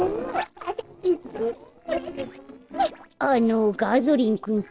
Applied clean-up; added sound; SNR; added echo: neural separator model SepFormer DNS4.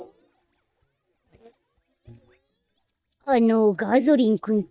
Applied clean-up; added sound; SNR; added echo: neural mask model DeepFilterNet 3.